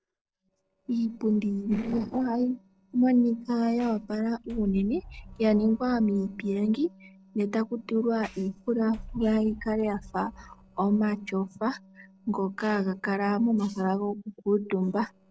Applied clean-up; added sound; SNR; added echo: neural separator model SepFormer DNS4.